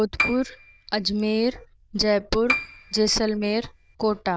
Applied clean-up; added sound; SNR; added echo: neural diffusion model UNIVERSE++.